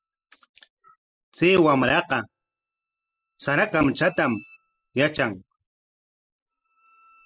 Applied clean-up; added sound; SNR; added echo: classical method spectral subtraction.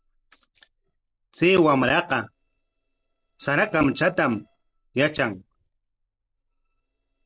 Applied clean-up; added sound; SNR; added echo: neural separator model SepFormer DNS4.